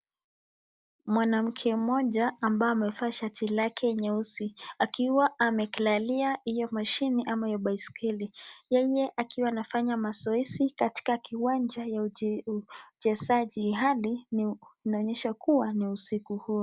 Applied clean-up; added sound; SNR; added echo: none; none; none; none.